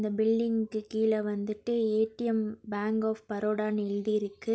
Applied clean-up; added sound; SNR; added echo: none; none; none; none.